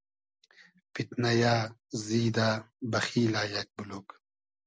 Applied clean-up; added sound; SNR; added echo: none; none; none; none.